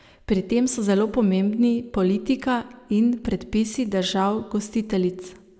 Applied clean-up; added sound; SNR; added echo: none; none; none; none.